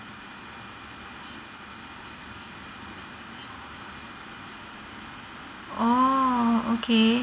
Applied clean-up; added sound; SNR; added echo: none; none; none; none.